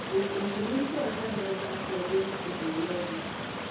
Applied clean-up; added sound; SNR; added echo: none; Stream; 3 dB; reverberation time 0.6 s.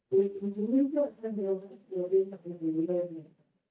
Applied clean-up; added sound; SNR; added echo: neural mask model DeepFilterNet 3.